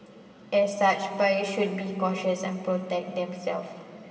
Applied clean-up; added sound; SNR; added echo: none; none; none; reverberation time 2.7 s.